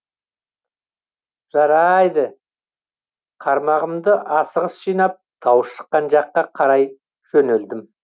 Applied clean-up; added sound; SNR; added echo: none; none; none; none.